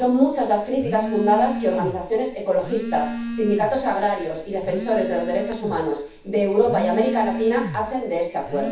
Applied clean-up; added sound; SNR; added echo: none; Telephone; 9 dB; reverberation time 0.7 s.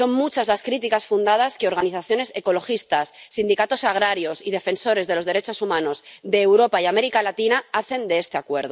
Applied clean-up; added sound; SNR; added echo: none; none; none; none.